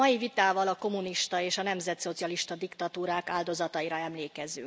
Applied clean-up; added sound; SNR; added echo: none; none; none; none.